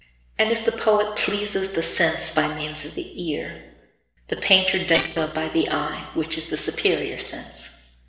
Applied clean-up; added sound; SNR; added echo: neural separator model SepFormer DNS4.